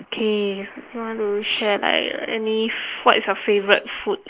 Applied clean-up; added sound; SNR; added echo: neural mask model Resemble Enhance denoiser.